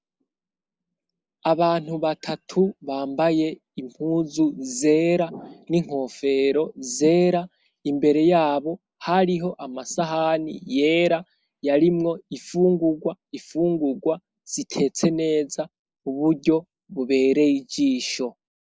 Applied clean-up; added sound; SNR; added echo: neural mask model Resemble Enhance denoiser.